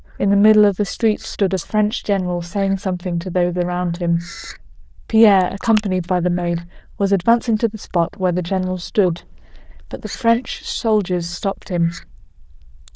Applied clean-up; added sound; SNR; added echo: neural diffusion model UNIVERSE++.